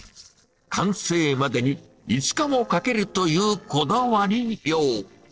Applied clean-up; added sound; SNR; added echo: neural separator model SepFormer DNS4.